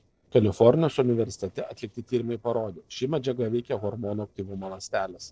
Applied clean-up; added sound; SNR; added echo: neural separator model SepFormer DNS4.